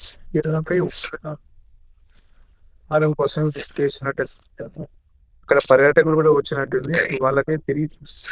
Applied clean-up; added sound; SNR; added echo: neural diffusion model UNIVERSE++.